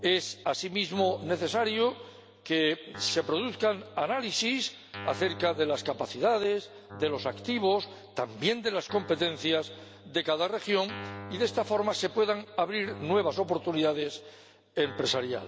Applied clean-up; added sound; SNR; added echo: none; Guitar; 17 dB; none.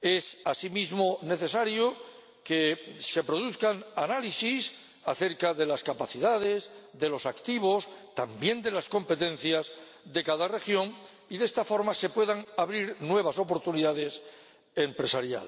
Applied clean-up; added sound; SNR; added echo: none; none; none; none.